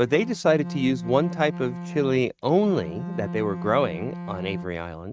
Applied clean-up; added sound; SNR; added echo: neural mask model RNNoise.